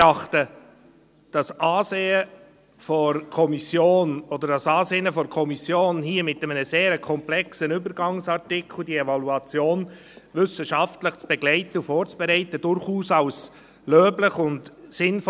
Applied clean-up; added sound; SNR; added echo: none; none; none; none.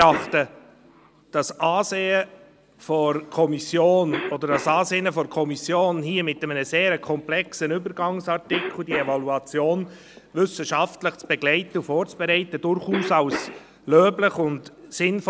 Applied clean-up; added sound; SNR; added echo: none; Cough; 14 dB; none.